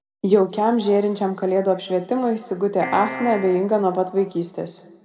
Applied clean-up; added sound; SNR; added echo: none; Piano; 10 dB; reverberation time 1.4 s.